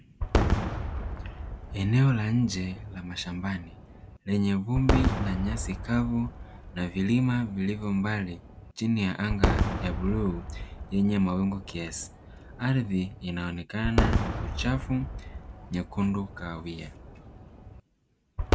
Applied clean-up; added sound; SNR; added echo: none; Fireworks; 3 dB; none.